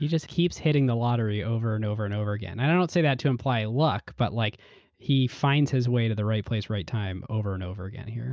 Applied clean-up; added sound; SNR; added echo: none; none; none; none.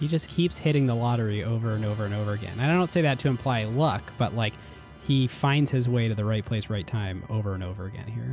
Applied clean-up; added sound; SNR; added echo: none; Musical instrument; 20 dB; none.